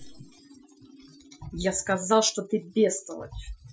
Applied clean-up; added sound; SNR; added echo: classical method Wiener filter.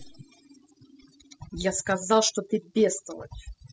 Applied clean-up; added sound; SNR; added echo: classical method spectral subtraction.